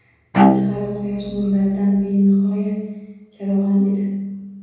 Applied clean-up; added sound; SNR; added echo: none; Bowed string instrument; 1 dB; reverberation time 1.3 s.